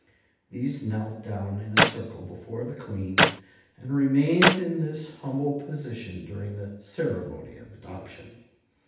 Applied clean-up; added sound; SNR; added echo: none; Clapping; -3 dB; reverberation time 0.9 s.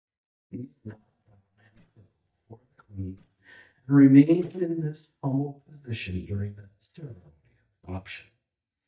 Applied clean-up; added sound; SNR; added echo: neural mask model DeepFilterNet 3.